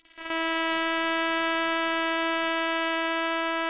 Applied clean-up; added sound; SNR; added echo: neural separator model SepFormer WHAMR!.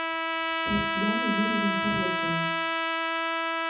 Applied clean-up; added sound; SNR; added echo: none; Trumpet; -5 dB; reverberation time 0.5 s.